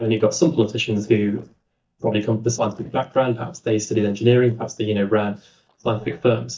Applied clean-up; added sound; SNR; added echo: neural mask model DeepFilterNet 3.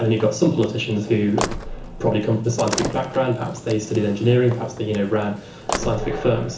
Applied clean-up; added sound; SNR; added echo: none; Slam; 11 dB; reverberation time 0.7 s.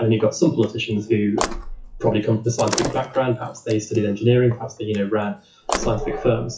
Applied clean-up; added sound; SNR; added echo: classical method WPE with log-MMSE.